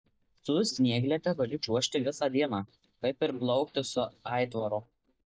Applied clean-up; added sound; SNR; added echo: neural mask model DeepFilterNet 3.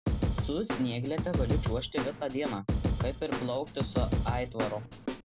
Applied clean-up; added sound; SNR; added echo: none; Snare drum / Drum kit; -2 dB; none.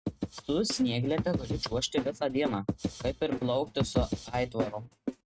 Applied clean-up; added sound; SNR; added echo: neural mask model RNNoise.